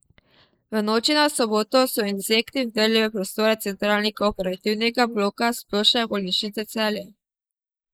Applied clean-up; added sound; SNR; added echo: neural mask model Resemble Enhance denoiser.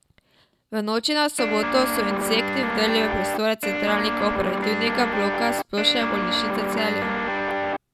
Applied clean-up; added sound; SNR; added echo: none; Guitar; 0 dB; none.